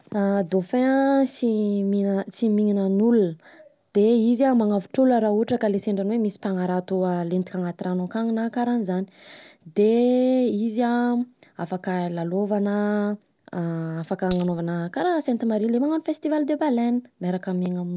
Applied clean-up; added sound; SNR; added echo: none; Coin (dropping); 19 dB; none.